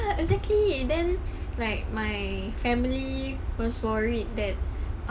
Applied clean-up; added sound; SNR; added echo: none; none; none; none.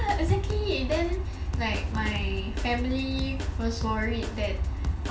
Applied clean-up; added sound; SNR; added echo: none; Drum kit; 11 dB; reverberation time 0.4 s.